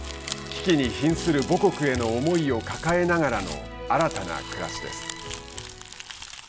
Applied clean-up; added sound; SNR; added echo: none; Crumpling, crinkling; 14 dB; reverberation time 0.3 s.